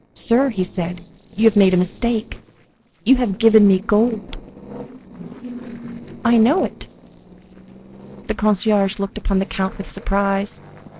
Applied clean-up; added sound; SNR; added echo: neural separator model SepFormer DNS4.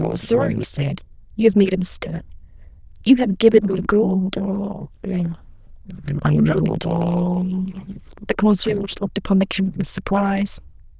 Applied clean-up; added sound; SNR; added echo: neural diffusion model UNIVERSE++.